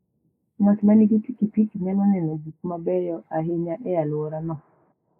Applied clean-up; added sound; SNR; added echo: neural mask model Resemble Enhance denoiser.